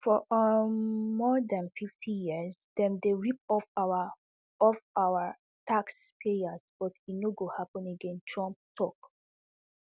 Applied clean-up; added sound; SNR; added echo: none; none; none; none.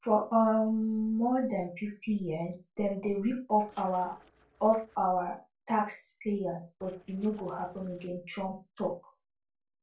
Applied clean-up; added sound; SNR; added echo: neural separator model SepFormer DNS4.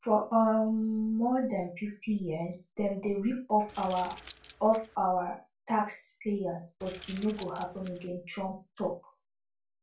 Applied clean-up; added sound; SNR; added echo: none; Keys jangling; 19 dB; reverberation time 0.2 s.